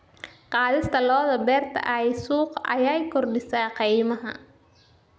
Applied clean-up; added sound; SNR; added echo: none; none; none; none.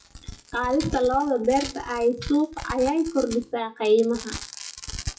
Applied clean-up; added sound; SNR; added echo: classical method WPE with log-MMSE.